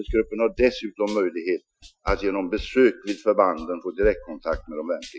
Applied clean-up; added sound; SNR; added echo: classical method Wiener filter.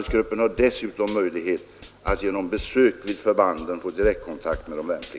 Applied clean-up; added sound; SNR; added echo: none; Drum / Drum kit; 15 dB; none.